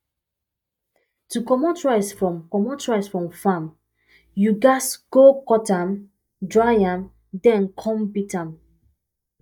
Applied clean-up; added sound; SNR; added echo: neural mask model DeepFilterNet 3.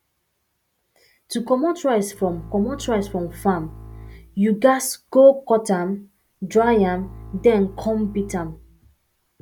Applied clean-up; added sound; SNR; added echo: none; Bowed string instrument; 18 dB; none.